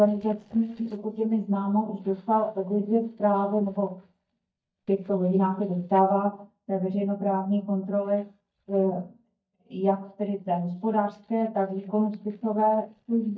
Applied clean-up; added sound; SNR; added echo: neural mask model DeepFilterNet 3.